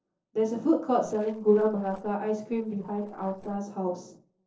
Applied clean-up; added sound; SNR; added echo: neural separator model SepFormer DNS4.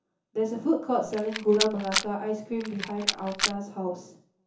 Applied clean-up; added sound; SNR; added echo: none; Rattle; 2 dB; reverberation time 0.7 s.